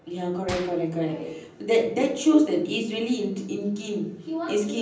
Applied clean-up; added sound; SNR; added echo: none; Gunshot, gunfire; 18 dB; reverberation time 0.6 s.